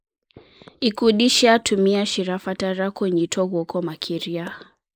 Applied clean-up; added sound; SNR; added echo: neural mask model Resemble Enhance denoiser.